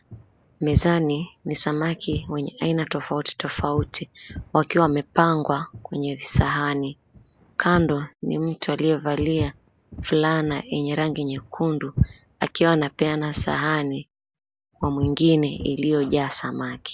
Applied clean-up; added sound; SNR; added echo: none; Walk, footsteps; 10 dB; none.